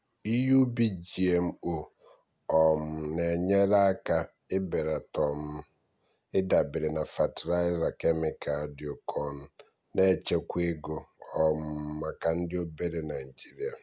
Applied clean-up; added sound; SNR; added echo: none; none; none; none.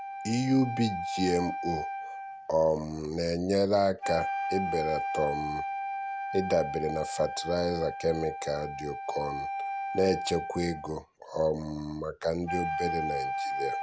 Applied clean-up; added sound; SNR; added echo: none; Wind instrument, woodwind instrument; 5 dB; none.